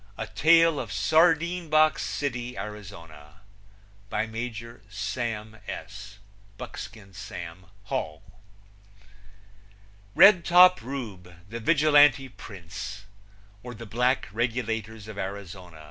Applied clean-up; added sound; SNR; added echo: none; none; none; none.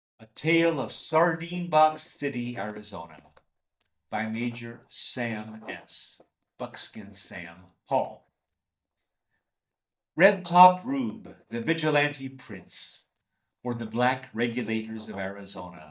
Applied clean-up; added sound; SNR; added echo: neural mask model DeepFilterNet 3.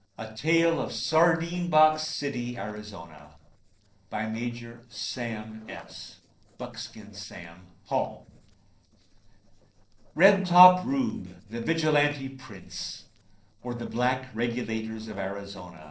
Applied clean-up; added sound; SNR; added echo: neural separator model SepFormer DNS4.